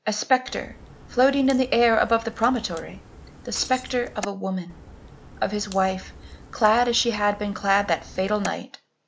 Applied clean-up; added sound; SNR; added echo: none; Shatter + Crack; 17 dB; none.